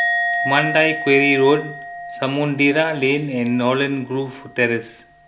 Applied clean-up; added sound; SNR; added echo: none; Musical instrument; 8 dB; none.